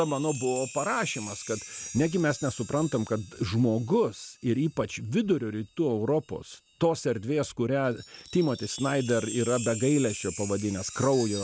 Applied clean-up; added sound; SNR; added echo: none; Chime; 14 dB; none.